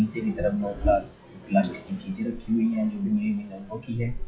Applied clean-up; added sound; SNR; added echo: classical method WPE with log-MMSE.